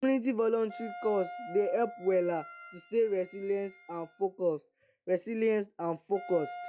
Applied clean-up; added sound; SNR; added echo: classical method log-MMSE.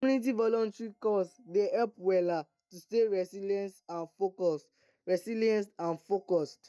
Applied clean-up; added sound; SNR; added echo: neural mask model DeepFilterNet 3.